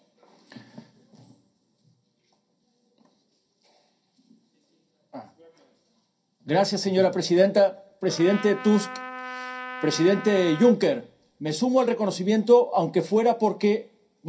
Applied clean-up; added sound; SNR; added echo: none; Trumpet; 12 dB; reverberation time 0.3 s.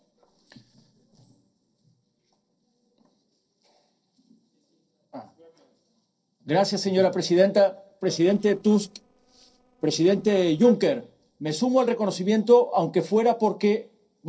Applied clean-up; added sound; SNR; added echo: neural separator model SepFormer DNS4.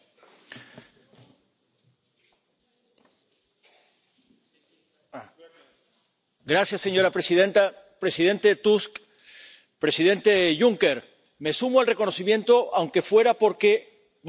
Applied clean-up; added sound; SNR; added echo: none; none; none; none.